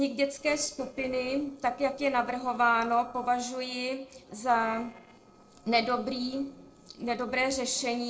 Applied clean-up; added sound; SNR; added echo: neural separator model SepFormer DNS4.